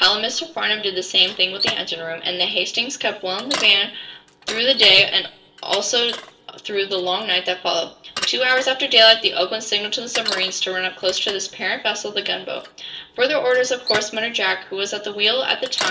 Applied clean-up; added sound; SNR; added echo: none; Bicycle; 13 dB; reverberation time 0.4 s.